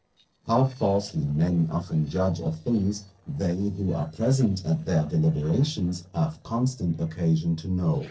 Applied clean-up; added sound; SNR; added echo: neural separator model SepFormer DNS4.